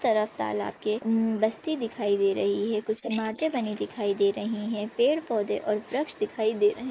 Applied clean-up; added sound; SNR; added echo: neural mask model Resemble Enhance denoiser.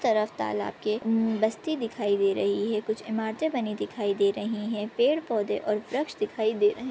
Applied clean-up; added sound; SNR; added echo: none; none; none; none.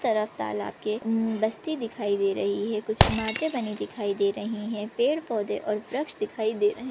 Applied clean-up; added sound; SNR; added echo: none; Shatter; 6 dB; none.